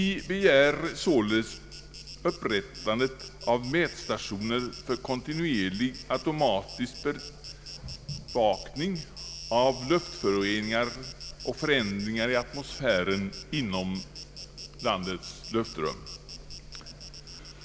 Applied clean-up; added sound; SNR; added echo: none; Insect; 15 dB; none.